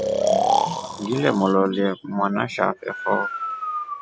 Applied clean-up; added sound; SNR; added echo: none; Breathing; 2 dB; none.